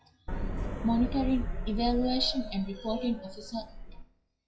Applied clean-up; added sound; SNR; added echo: classical method WPE with log-MMSE.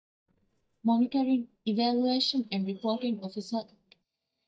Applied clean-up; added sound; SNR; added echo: neural mask model DeepFilterNet 3.